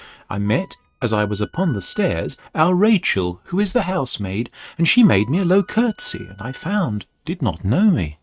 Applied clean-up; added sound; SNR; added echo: neural mask model RNNoise.